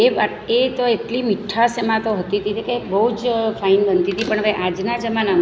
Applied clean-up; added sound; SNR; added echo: none; none; none; none.